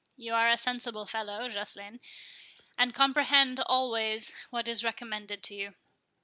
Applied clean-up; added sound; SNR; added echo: none; none; none; none.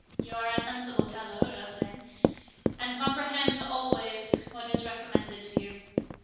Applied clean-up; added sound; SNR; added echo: none; Run; -3 dB; reverberation time 1.3 s.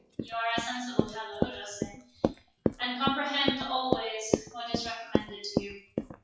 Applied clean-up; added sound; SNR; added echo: classical method WPE with log-MMSE.